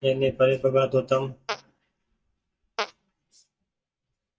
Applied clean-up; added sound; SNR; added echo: neural mask model DeepFilterNet 3.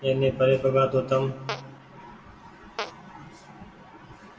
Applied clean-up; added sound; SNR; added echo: none; Fart; 14 dB; reverberation time 1.1 s.